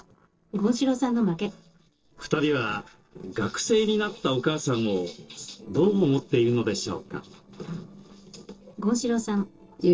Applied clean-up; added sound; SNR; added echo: neural separator model SepFormer DNS4.